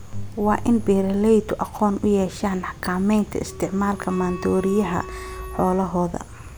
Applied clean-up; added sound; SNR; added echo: none; Wind instrument, woodwind instrument; 16 dB; none.